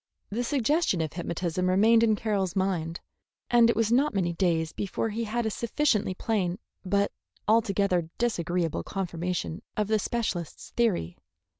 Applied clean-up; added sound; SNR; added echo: none; none; none; none.